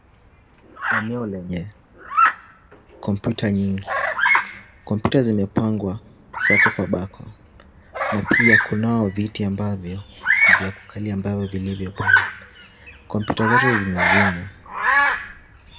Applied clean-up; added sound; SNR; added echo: none; Bird vocalization, bird call, bird song; -2 dB; reverberation time 0.9 s.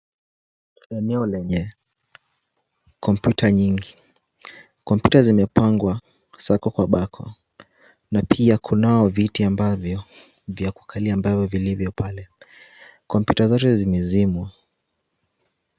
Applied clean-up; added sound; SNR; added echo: none; none; none; none.